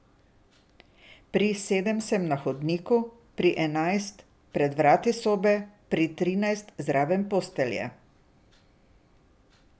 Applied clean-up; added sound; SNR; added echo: none; none; none; none.